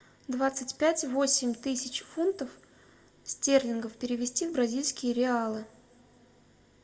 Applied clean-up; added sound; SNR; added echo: none; none; none; reverberation time 0.2 s.